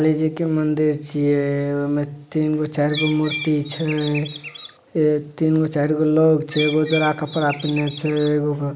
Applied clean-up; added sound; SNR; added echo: none; Bird; 11 dB; none.